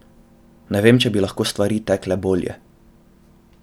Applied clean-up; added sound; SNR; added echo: none; none; none; none.